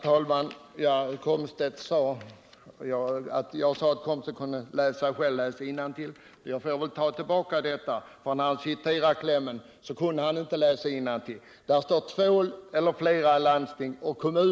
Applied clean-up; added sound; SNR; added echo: none; none; none; none.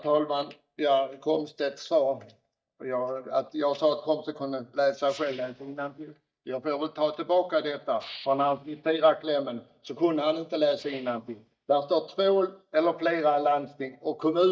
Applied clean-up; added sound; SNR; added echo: neural mask model DeepFilterNet 3.